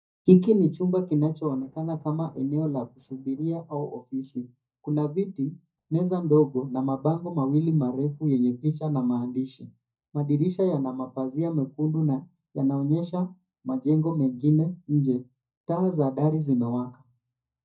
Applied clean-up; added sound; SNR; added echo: neural mask model DeepFilterNet 3.